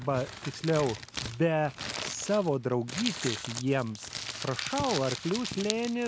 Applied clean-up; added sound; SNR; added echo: none; Crumpling, crinkling; 8 dB; none.